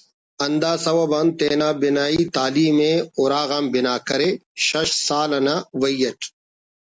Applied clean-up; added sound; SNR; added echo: none; none; none; none.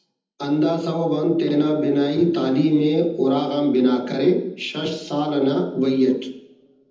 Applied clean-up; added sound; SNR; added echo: none; none; none; reverberation time 0.8 s.